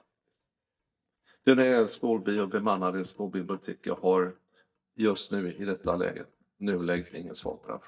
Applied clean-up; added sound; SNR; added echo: neural mask model DeepFilterNet 3.